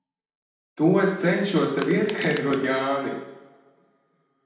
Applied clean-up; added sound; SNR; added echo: none; Crushing; 16 dB; reverberation time 0.9 s.